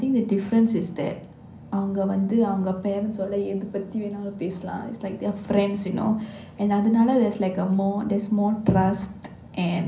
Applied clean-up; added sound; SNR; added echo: none; none; none; reverberation time 0.6 s.